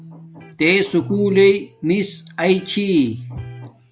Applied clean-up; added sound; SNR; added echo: none; Electric guitar; 17 dB; none.